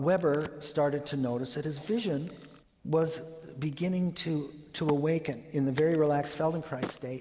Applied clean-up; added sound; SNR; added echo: none; Crack; 18 dB; none.